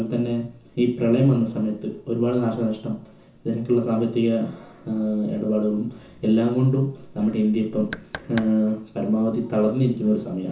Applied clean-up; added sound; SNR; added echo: none; Knock; 15 dB; reverberation time 0.9 s.